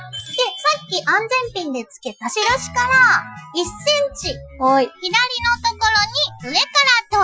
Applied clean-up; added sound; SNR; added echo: classical method Wiener filter.